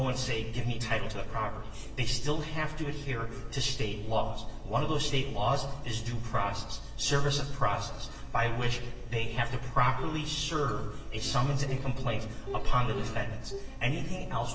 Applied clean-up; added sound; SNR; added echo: none; Plucked string instrument; 20 dB; reverberation time 1.0 s.